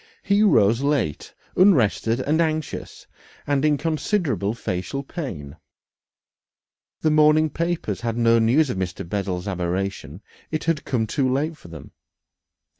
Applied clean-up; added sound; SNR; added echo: none; none; none; none.